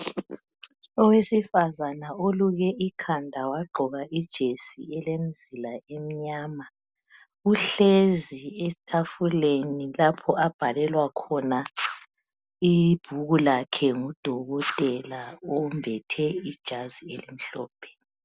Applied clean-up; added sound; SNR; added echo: none; none; none; none.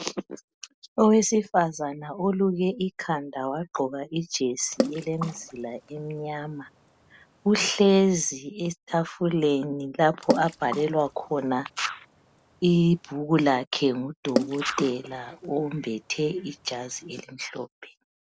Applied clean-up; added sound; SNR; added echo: none; Water / Splash, splatter; 9 dB; none.